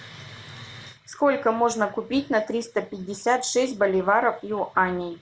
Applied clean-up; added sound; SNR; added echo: none; none; none; none.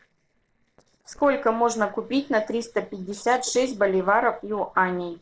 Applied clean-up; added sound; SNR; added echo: neural separator model SepFormer DNS4.